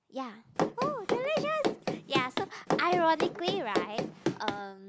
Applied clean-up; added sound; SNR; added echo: none; Run; 0 dB; none.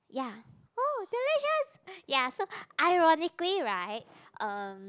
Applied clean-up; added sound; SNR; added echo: none; none; none; none.